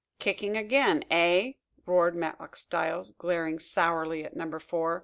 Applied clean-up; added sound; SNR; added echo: none; none; none; none.